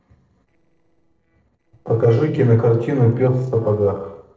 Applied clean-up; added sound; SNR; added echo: neural separator model SepFormer DNS4.